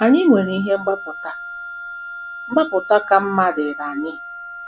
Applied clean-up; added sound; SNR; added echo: none; Wind instrument, woodwind instrument; 12 dB; none.